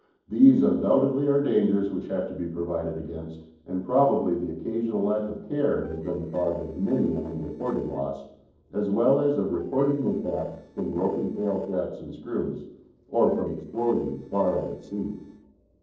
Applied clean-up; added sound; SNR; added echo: neural separator model SepFormer DNS4.